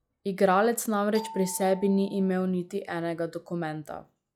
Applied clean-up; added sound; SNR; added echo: classical method log-MMSE.